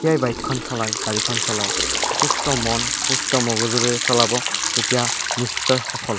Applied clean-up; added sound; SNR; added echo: none; Liquid; -1 dB; none.